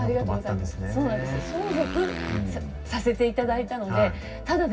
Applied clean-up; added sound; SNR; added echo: none; Motorcycle; 11 dB; reverberation time 0.4 s.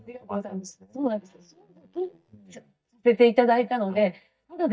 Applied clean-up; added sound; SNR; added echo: neural mask model DeepFilterNet 3.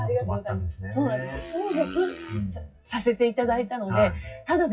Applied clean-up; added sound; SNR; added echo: classical method WPE with log-MMSE.